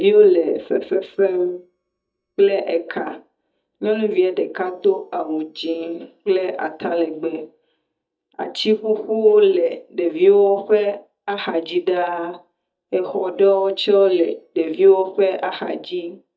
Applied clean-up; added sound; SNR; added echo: neural mask model DeepFilterNet 3.